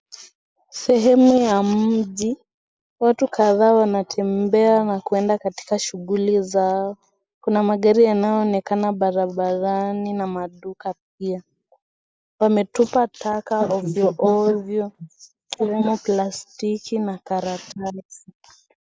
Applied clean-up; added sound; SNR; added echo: neural mask model Resemble Enhance denoiser.